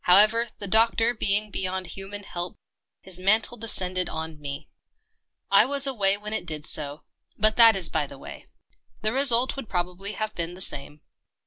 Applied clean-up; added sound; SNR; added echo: none; none; none; none.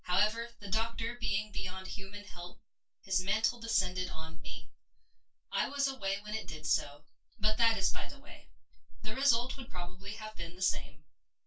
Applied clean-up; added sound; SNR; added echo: none; none; none; reverberation time 0.1 s.